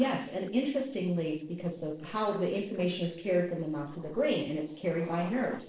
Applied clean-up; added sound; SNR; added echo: neural separator model SepFormer DNS4.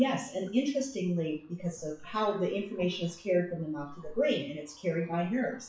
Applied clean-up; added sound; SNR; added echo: classical method WPE with log-MMSE.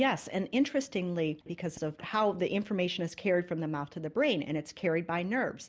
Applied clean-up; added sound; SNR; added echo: none; none; none; none.